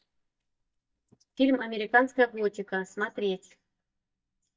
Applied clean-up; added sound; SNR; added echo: neural mask model DeepFilterNet 3.